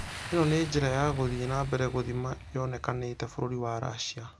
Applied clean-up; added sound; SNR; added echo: none; Boom; 12 dB; none.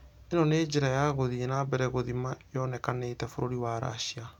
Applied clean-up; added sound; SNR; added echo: none; none; none; none.